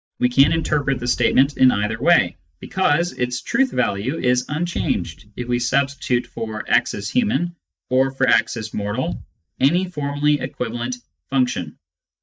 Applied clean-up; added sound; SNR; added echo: neural mask model DeepFilterNet 3.